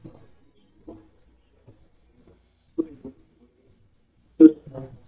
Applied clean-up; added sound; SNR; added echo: neural mask model DeepFilterNet 3.